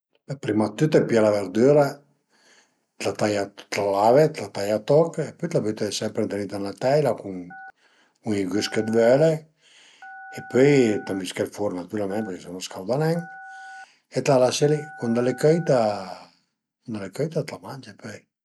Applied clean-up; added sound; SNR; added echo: none; Telephone; 20 dB; none.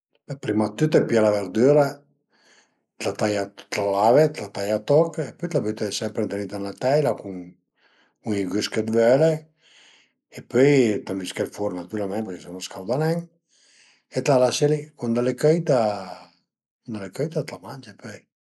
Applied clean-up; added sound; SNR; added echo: neural mask model Resemble Enhance denoiser.